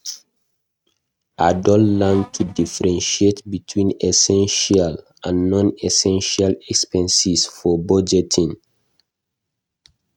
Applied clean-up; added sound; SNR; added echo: neural mask model RNNoise.